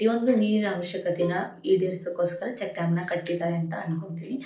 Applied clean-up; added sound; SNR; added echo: neural separator model SepFormer DNS4.